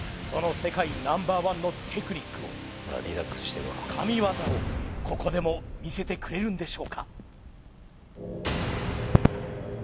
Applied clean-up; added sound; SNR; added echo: none; Crackle; 6 dB; none.